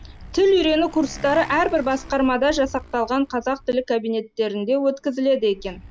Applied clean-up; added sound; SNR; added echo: none; Motorcycle; 19 dB; none.